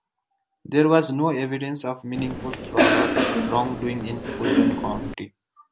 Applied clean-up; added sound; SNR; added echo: none; Cough; -2 dB; none.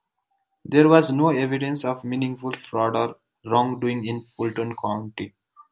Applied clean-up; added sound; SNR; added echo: none; none; none; none.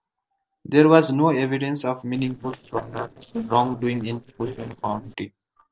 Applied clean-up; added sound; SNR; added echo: neural separator model SepFormer DNS4.